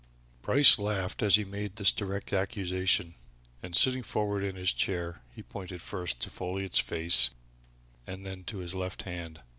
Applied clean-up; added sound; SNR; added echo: none; none; none; none.